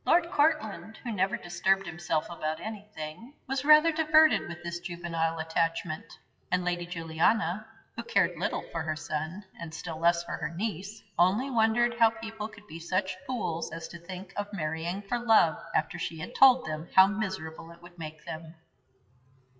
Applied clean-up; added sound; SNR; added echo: classical method WPE with log-MMSE.